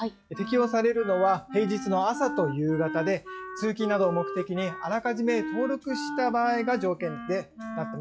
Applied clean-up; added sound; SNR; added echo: classical method log-MMSE.